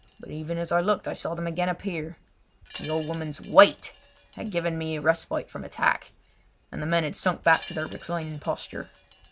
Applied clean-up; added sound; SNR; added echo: none; Wind chime; 19 dB; none.